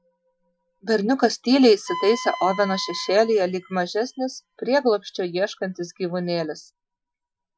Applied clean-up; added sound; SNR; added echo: classical method Wiener filter.